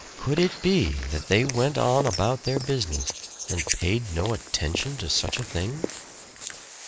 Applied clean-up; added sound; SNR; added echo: neural mask model Resemble Enhance denoiser.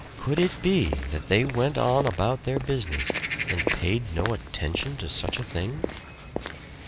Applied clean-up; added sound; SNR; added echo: none; Walk, footsteps / Bird vocalization, bird call, bird song; 5 dB; none.